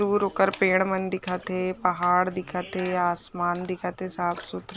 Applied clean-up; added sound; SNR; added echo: none; Splash, splatter; 19 dB; none.